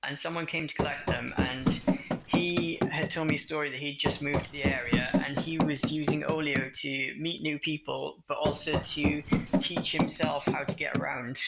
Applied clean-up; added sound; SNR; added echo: none; Run; -3 dB; none.